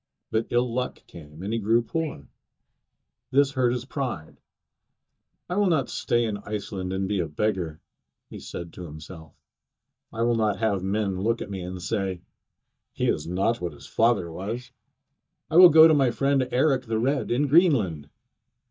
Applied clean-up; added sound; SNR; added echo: neural mask model DeepFilterNet 3.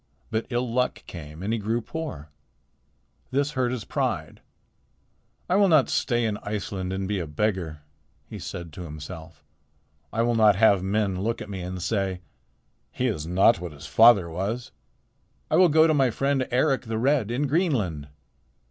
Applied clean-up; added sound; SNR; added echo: none; none; none; none.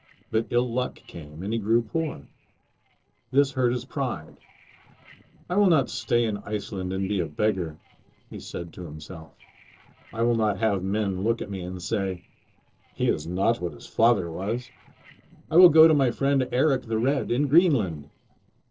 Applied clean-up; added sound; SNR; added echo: neural separator model SepFormer DNS4.